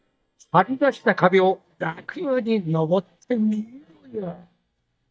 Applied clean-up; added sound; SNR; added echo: neural mask model DeepFilterNet 3.